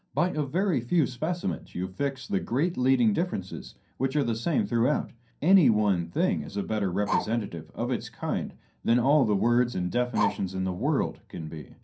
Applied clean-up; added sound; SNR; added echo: none; Bark; 10 dB; reverberation time 0.3 s.